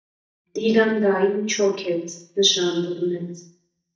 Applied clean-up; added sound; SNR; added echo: neural mask model DeepFilterNet 3.